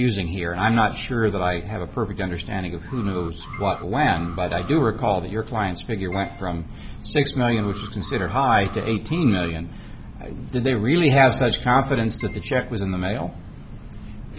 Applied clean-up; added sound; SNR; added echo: none; Alarm + Keyboard (musical); 19 dB; none.